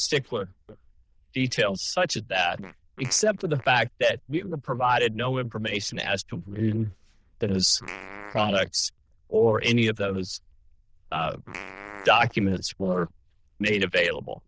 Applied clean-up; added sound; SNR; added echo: neural diffusion model UNIVERSE++.